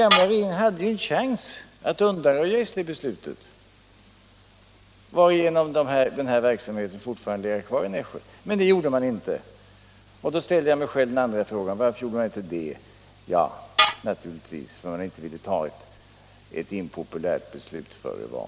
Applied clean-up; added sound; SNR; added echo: none; Tools; 4 dB; none.